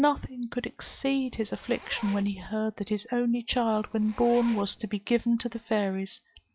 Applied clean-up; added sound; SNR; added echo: none; Zipper (clothing); 18 dB; none.